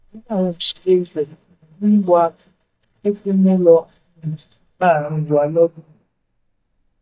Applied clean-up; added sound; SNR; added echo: neural mask model DeepFilterNet 3.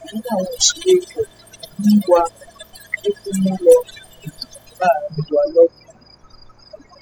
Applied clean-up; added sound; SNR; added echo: classical method spectral subtraction.